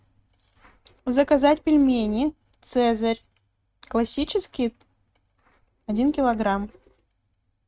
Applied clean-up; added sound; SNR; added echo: neural mask model RNNoise.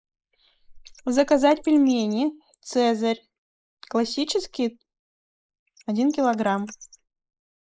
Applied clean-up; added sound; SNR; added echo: neural mask model Resemble Enhance denoiser.